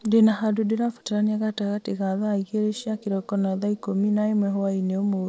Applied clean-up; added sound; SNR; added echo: none; none; none; none.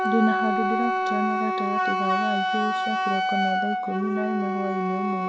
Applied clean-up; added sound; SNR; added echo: none; Wind instrument, woodwind instrument; -3 dB; reverberation time 2.0 s.